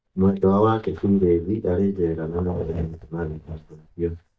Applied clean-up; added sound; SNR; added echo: neural mask model DeepFilterNet 3.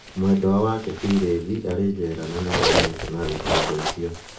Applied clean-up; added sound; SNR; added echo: none; Zipper (clothing); 3 dB; reverberation time 0.2 s.